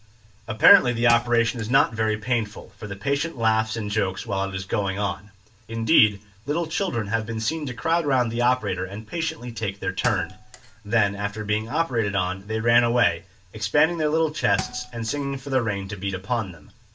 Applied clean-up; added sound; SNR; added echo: none; Thump, thud; 17 dB; reverberation time 0.2 s.